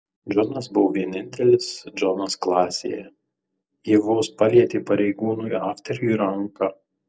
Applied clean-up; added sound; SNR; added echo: none; none; none; none.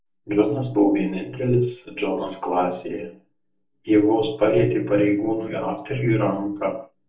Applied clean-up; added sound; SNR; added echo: none; none; none; reverberation time 0.3 s.